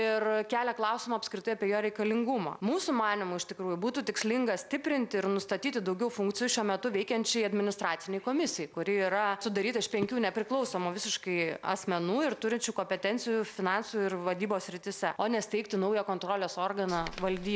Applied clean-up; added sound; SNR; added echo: none; Water / Splash, splatter; 17 dB; none.